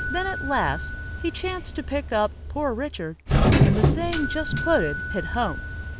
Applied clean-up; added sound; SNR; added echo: none; Doorbell; -3 dB; none.